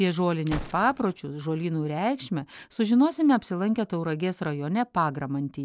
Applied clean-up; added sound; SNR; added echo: none; Gunshot, gunfire; 17 dB; none.